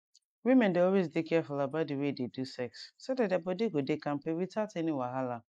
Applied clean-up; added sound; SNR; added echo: neural mask model Resemble Enhance denoiser.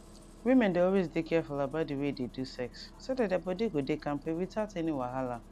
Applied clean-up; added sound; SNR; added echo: none; Engine starting; 20 dB; none.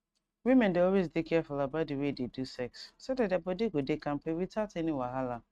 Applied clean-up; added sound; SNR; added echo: neural mask model RNNoise.